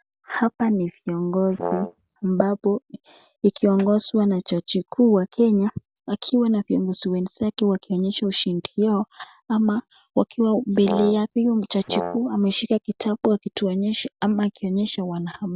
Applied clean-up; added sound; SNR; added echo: none; Brass instrument; 8 dB; none.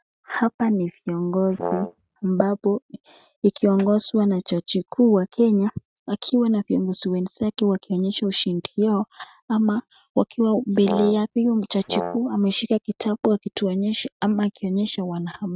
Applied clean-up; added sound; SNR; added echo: neural mask model RNNoise.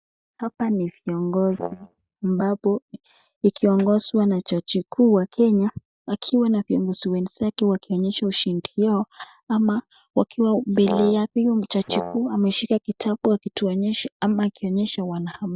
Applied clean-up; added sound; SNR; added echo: neural mask model DeepFilterNet 3.